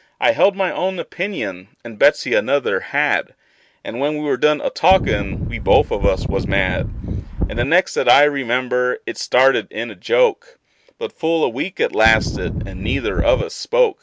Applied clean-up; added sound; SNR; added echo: none; Wind; 4 dB; none.